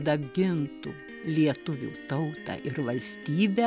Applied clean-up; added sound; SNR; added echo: none; Piano + Bell; 13 dB; none.